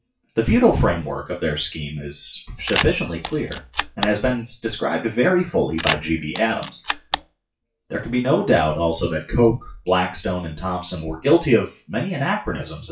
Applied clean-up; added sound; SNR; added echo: classical method WPE with log-MMSE.